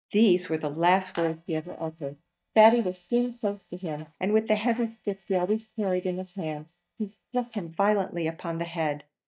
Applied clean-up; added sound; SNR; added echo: neural mask model DeepFilterNet 3.